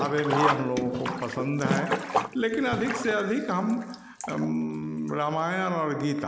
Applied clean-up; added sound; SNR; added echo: none; Sink (filling or washing); 5 dB; none.